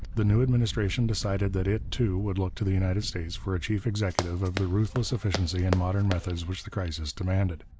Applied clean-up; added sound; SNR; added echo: none; Run + Wind; 10 dB; none.